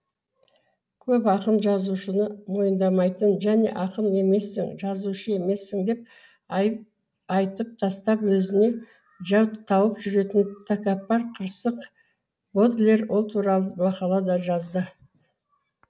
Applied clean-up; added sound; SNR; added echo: none; none; none; none.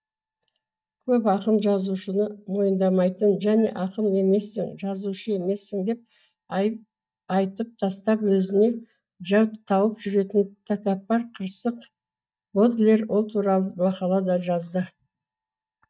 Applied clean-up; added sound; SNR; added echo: neural mask model DeepFilterNet 3.